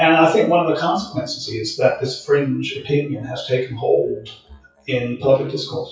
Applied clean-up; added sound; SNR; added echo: classical method WPE with log-MMSE.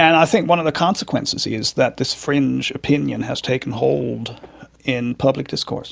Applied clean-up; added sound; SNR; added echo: none; none; none; none.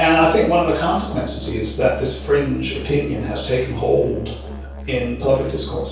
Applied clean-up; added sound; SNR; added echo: none; Musical instrument; 12 dB; reverberation time 0.6 s.